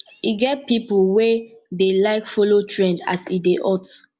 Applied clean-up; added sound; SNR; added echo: none; none; none; none.